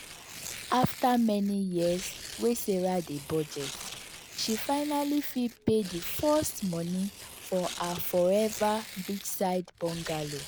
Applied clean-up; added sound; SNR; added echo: none; Tearing; 13 dB; none.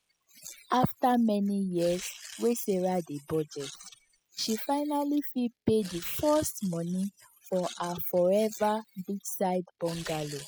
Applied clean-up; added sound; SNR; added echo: classical method spectral subtraction.